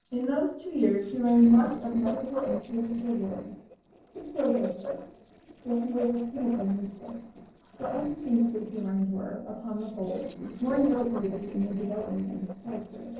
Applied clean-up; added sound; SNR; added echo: neural separator model SepFormer DNS4.